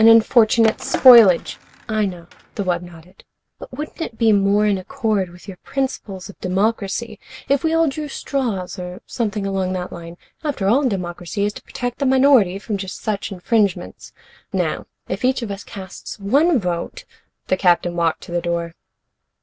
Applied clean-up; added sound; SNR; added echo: none; Skateboard; 12 dB; none.